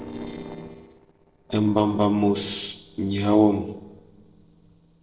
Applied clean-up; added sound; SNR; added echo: neural separator model SepFormer DNS4.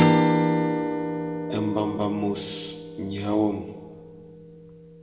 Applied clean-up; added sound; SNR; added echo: none; Strum; -4 dB; reverberation time 1.4 s.